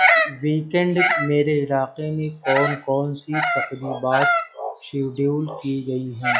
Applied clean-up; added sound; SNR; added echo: classical method log-MMSE.